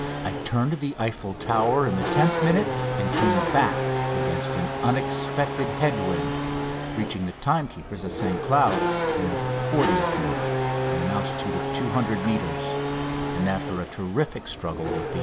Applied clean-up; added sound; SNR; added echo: none; Race car, auto racing / Accelerating, revving, vroom; 0 dB; none.